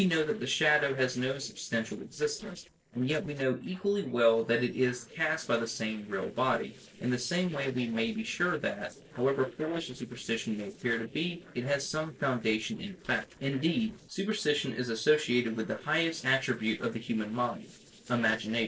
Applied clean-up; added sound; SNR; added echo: neural separator model SepFormer DNS4.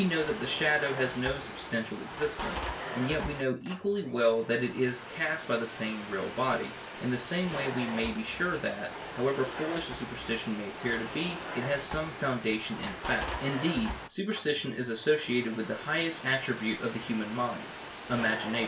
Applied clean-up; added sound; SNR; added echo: none; Domestic sounds, home sounds; 8 dB; reverberation time 0.3 s.